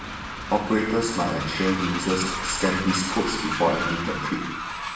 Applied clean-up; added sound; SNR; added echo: none; Train; 5 dB; reverberation time 0.6 s.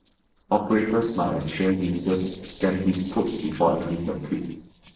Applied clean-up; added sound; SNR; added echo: neural separator model SepFormer DNS4.